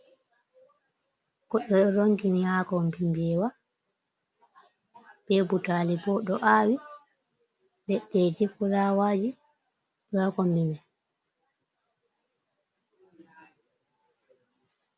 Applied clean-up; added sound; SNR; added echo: none; none; none; none.